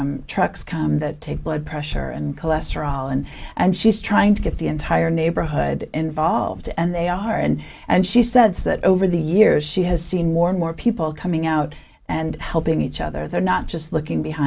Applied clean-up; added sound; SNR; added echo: none; none; none; none.